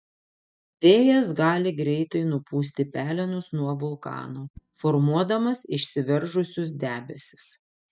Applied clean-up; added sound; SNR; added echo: neural mask model DeepFilterNet 3.